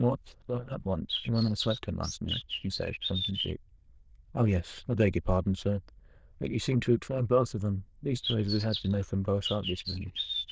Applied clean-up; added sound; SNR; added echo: neural diffusion model UNIVERSE++.